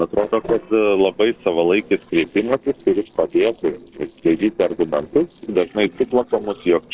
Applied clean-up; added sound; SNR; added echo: neural separator model SepFormer DNS4.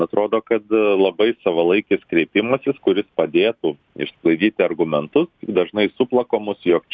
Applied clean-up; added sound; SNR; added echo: none; none; none; none.